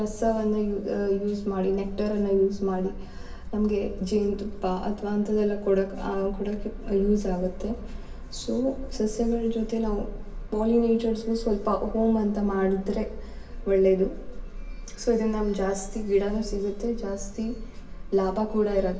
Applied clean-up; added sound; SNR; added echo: none; none; none; reverberation time 0.9 s.